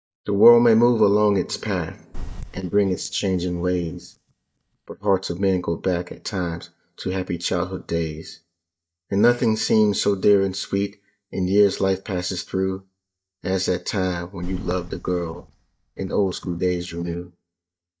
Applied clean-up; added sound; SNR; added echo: neural mask model DeepFilterNet 3.